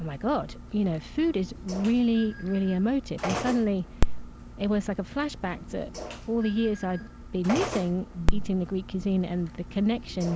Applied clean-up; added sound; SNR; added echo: none; Telephone; 4 dB; none.